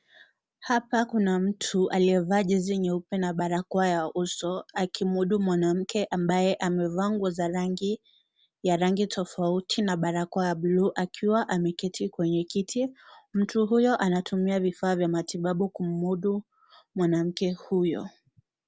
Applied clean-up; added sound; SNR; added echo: none; none; none; none.